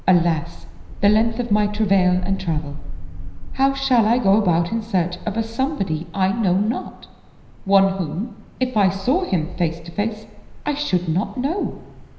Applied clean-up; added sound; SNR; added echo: none; Wind; 9 dB; reverberation time 0.9 s.